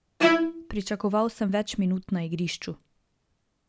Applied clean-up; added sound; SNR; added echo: none; Bowed string instrument; -3 dB; none.